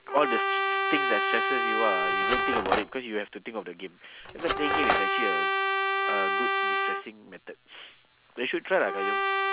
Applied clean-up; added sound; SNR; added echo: none; Cutlery, silverware + Trumpet; -4 dB; none.